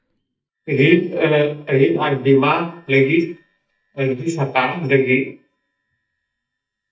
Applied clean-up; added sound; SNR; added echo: neural mask model DeepFilterNet 3.